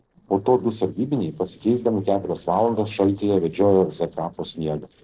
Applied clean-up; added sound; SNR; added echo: neural separator model SepFormer DNS4.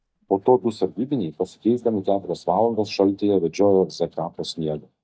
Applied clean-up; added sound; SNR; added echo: neural mask model DeepFilterNet 3.